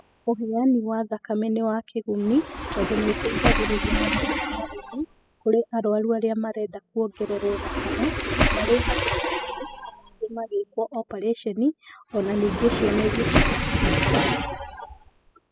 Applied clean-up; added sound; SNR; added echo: classical method spectral subtraction.